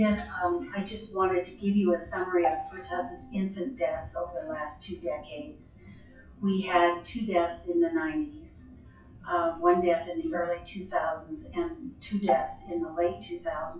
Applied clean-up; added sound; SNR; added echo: classical method WPE with log-MMSE.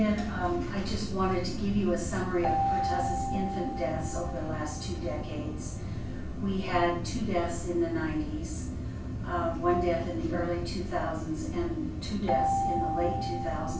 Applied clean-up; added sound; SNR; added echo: none; Keyboard (musical); 7 dB; reverberation time 0.3 s.